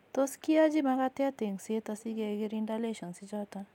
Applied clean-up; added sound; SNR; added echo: none; none; none; none.